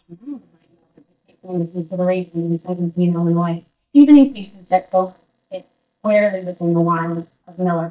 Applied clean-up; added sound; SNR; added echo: neural mask model DeepFilterNet 3.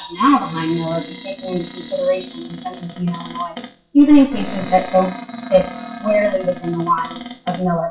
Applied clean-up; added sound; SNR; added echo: classical method WPE with log-MMSE.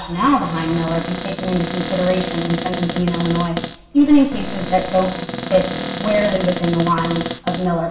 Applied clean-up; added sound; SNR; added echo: none; Cupboard open or close; 7 dB; reverberation time 0.7 s.